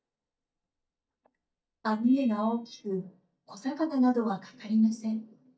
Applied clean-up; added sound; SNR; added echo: neural mask model DeepFilterNet 3.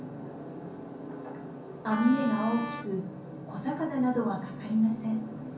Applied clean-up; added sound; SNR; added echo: none; Wind instrument, woodwind instrument; 8 dB; reverberation time 0.6 s.